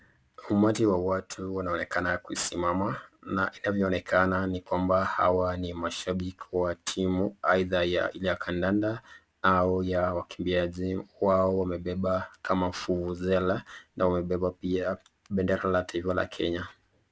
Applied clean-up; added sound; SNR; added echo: none; none; none; none.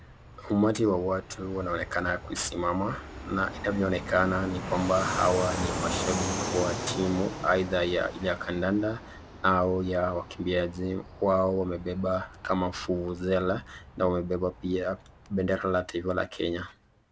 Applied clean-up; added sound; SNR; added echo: none; Fixed-wing aircraft, airplane; 9 dB; none.